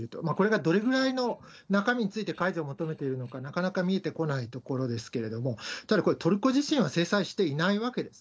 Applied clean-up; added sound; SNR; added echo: neural separator model SepFormer DNS4.